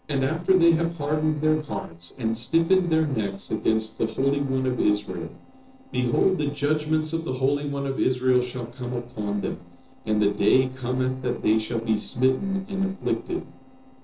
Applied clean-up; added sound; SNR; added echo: neural separator model SepFormer DNS4.